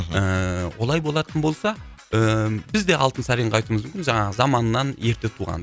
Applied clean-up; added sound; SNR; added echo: none; none; none; none.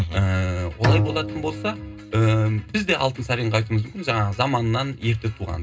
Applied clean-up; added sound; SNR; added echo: none; Bowed string instrument; 5 dB; reverberation time 0.2 s.